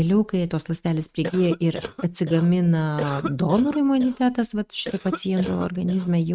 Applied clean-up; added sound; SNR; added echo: neural mask model RNNoise.